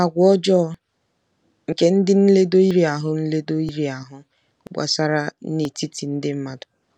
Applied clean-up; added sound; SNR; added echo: none; none; none; none.